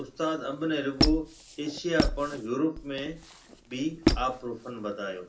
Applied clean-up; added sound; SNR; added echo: none; Squeak; 1 dB; reverberation time 0.3 s.